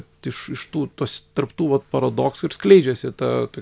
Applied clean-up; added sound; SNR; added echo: none; none; none; none.